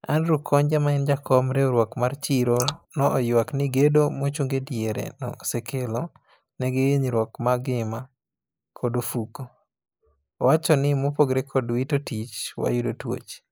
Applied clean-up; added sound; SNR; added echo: neural mask model Resemble Enhance denoiser.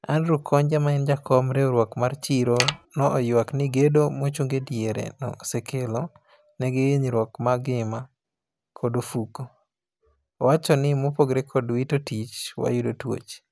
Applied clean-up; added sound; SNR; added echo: none; Mechanisms; 2 dB; none.